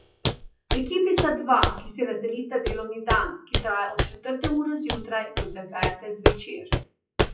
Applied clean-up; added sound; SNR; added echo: classical method WPE with log-MMSE.